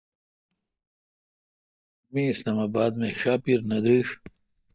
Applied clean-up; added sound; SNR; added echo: neural mask model DeepFilterNet 3.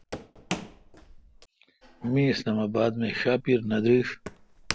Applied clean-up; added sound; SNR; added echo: none; Walk, footsteps; 14 dB; none.